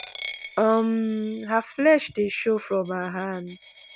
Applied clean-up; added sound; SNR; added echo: none; Coin (dropping); 16 dB; none.